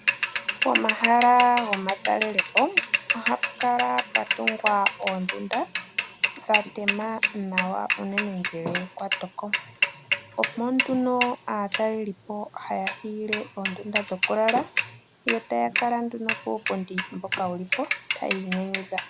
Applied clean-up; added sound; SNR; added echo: none; Mechanisms / Bicycle; 2 dB; none.